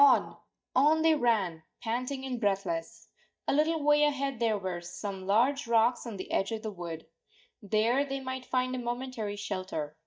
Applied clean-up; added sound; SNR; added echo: neural mask model DeepFilterNet 3.